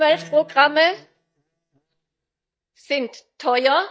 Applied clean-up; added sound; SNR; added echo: neural mask model DeepFilterNet 3.